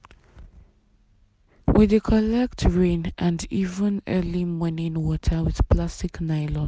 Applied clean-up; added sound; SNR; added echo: none; none; none; none.